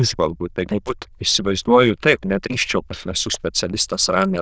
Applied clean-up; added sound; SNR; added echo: neural diffusion model UNIVERSE++.